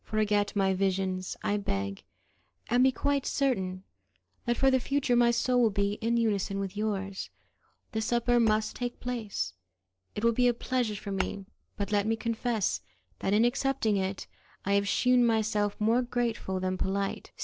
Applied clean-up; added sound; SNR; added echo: neural separator model SepFormer DNS4.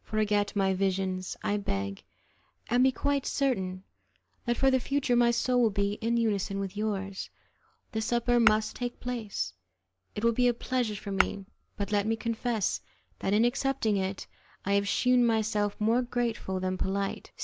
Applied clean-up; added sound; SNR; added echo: none; Tap / Glass; 8 dB; none.